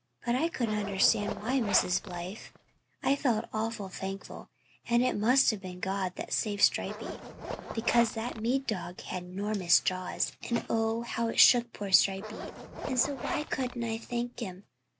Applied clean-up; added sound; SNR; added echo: none; Zipper (clothing); 9 dB; none.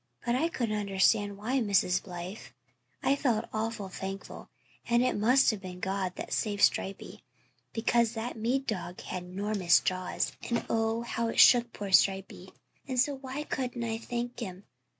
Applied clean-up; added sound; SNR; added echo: none; none; none; none.